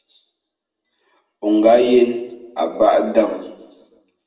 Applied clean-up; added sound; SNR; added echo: none; none; none; reverberation time 0.7 s.